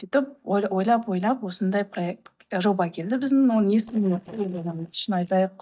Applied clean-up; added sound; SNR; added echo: neural mask model DeepFilterNet 3.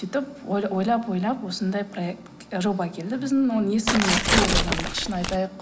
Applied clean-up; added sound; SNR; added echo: none; Tearing; -2 dB; none.